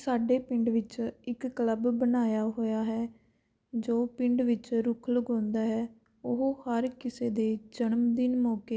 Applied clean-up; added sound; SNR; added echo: none; none; none; none.